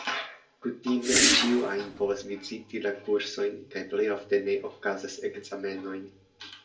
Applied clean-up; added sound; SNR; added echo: none; Whoosh, swoosh, swish; -4 dB; reverberation time 0.2 s.